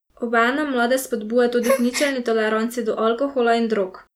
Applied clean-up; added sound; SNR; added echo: none; Gasp; 9 dB; none.